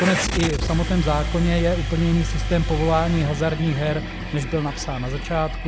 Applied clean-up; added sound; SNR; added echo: none; Engine starting / Car; 3 dB; none.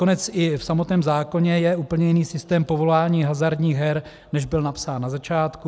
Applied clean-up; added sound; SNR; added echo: none; none; none; none.